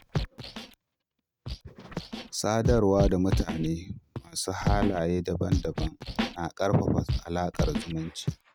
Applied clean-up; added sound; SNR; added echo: neural mask model RNNoise.